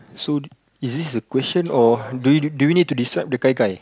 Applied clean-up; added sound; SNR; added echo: none; none; none; none.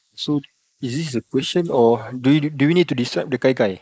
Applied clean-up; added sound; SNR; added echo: neural mask model Resemble Enhance denoiser.